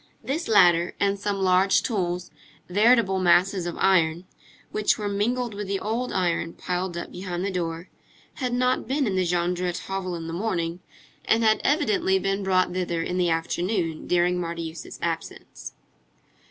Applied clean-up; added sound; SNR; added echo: none; none; none; none.